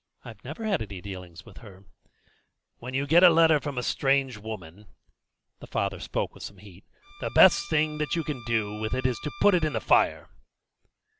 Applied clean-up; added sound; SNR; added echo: none; Bowed string instrument; 19 dB; none.